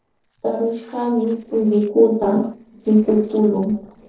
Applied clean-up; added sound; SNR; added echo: neural separator model SepFormer DNS4.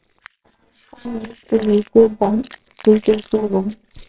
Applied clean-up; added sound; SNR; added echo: neural separator model SepFormer WHAMR!.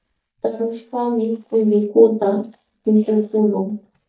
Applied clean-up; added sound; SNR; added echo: neural mask model DeepFilterNet 3.